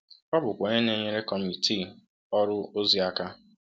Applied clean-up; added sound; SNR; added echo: none; none; none; none.